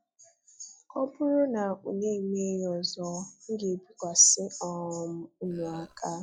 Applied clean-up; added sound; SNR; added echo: classical method log-MMSE.